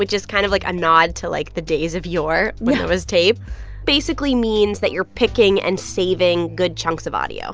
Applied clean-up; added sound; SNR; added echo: none; none; none; none.